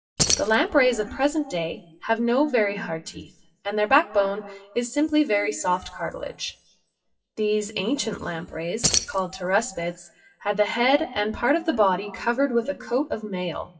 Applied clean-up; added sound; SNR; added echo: classical method WPE with log-MMSE.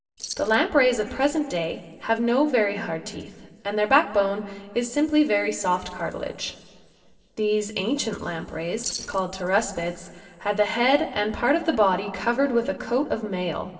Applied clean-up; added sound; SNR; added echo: neural separator model SepFormer DNS4.